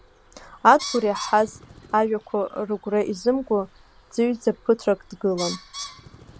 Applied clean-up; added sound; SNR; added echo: none; Bird; 17 dB; none.